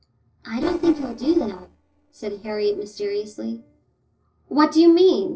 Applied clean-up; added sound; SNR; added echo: neural separator model SepFormer DNS4.